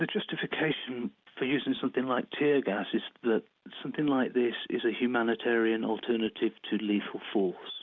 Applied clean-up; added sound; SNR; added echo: none; none; none; none.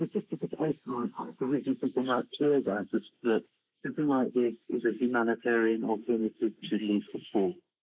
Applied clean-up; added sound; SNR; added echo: neural mask model Resemble Enhance denoiser.